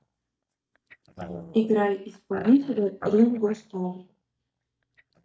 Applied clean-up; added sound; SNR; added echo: neural mask model DeepFilterNet 3.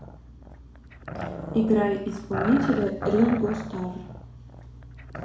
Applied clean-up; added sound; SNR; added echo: none; Growling; 8 dB; reverberation time 0.6 s.